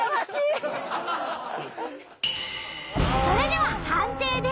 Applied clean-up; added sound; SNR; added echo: none; none; none; none.